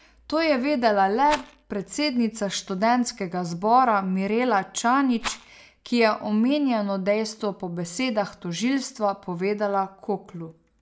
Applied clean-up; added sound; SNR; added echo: none; Rattle; 13 dB; none.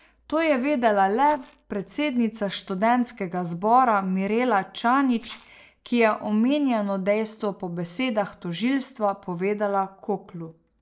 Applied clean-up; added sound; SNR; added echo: neural separator model SepFormer DNS4.